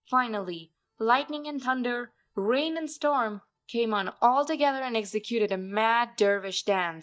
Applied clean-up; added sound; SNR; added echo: neural mask model DeepFilterNet 3.